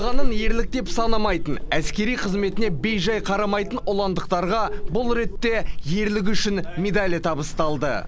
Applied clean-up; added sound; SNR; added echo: none; Squeak / Walk, footsteps; -1 dB; none.